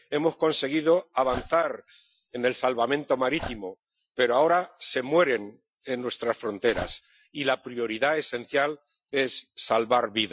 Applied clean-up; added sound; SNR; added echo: classical method Wiener filter.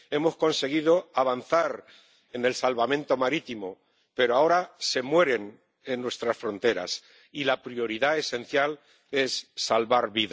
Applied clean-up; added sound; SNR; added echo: none; none; none; none.